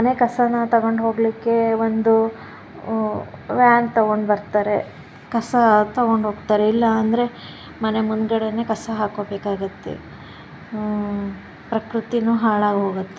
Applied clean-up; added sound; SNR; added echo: none; none; none; none.